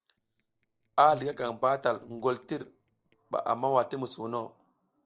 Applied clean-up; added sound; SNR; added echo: neural separator model SepFormer DNS4.